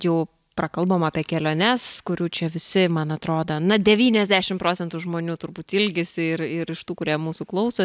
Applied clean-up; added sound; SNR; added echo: none; none; none; none.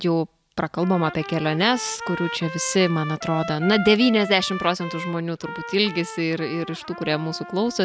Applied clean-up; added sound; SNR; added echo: none; Trumpet; 12 dB; none.